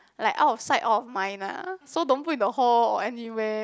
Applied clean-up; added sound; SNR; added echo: none; none; none; none.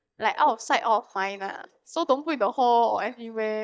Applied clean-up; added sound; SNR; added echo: neural mask model DeepFilterNet 3.